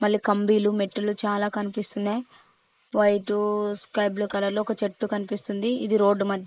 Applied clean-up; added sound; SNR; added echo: neural mask model Resemble Enhance denoiser.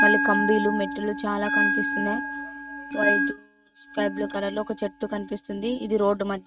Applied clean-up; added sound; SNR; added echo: neural mask model RNNoise.